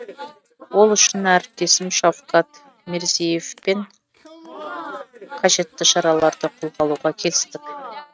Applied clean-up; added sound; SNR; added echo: neural mask model RNNoise.